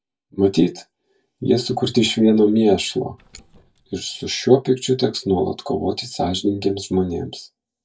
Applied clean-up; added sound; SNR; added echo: neural mask model DeepFilterNet 3.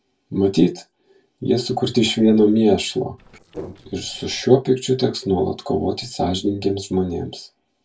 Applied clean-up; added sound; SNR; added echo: neural separator model SepFormer DNS4.